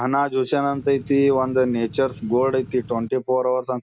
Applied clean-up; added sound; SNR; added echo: none; Engine / Truck / Car; 17 dB; none.